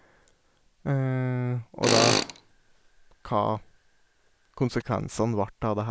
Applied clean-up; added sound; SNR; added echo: none; Tools; 1 dB; none.